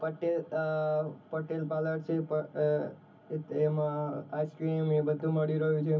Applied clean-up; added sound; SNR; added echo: none; none; none; reverberation time 0.3 s.